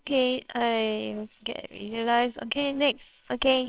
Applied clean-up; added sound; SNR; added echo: neural separator model SepFormer WHAMR!.